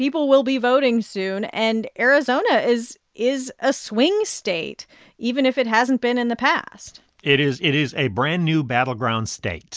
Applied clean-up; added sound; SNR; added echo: none; none; none; none.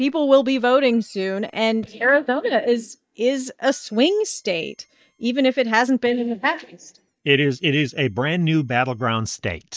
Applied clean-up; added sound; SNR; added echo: neural mask model DeepFilterNet 3.